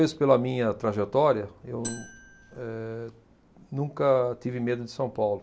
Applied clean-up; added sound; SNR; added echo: none; Marimba, xylophone; 13 dB; none.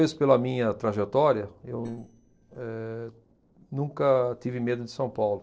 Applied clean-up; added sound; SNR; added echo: neural separator model SepFormer DNS4.